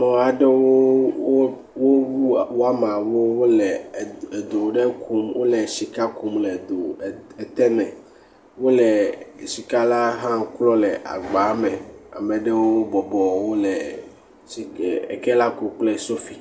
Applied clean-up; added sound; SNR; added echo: none; none; none; none.